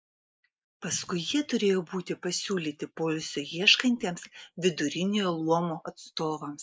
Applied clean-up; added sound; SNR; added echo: neural mask model Resemble Enhance denoiser.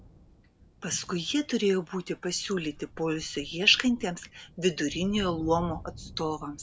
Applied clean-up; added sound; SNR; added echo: none; Thunder; 17 dB; none.